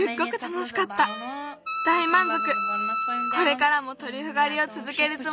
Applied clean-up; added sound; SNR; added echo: none; Wind instrument, woodwind instrument; 3 dB; none.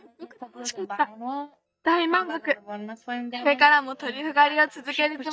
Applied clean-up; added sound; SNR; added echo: neural mask model DeepFilterNet 3.